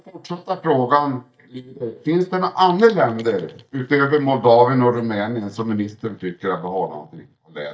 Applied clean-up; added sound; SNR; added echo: neural mask model DeepFilterNet 3.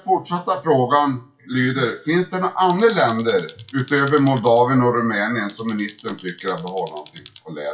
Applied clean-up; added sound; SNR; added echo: classical method WPE with log-MMSE.